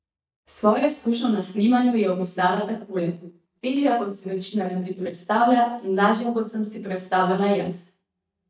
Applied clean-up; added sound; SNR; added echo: neural mask model DeepFilterNet 3.